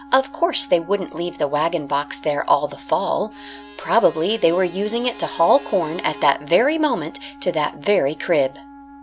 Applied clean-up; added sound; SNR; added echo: none; Bowed string instrument + Wind instrument, woodwind instrument; 20 dB; none.